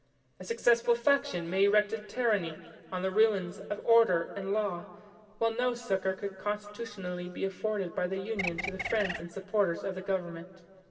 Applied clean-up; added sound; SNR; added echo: none; Bird; 5 dB; reverberation time 1.9 s.